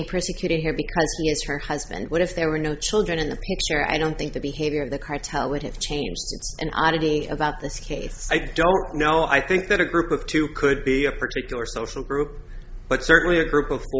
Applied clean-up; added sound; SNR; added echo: none; none; none; none.